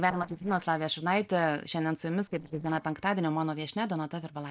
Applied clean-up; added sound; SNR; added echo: neural separator model SepFormer DNS4.